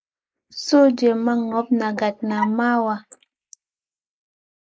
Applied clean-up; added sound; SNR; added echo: neural mask model Resemble Enhance denoiser.